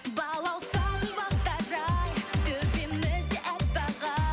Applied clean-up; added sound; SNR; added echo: none; none; none; none.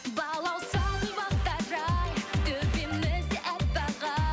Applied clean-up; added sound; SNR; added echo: none; Trumpet; 20 dB; none.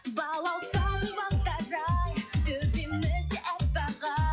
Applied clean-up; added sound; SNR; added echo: classical method log-MMSE.